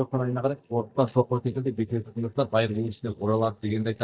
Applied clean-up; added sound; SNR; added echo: neural mask model DeepFilterNet 3.